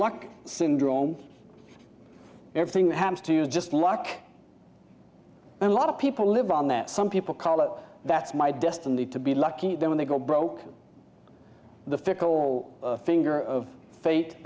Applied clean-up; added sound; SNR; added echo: none; none; none; none.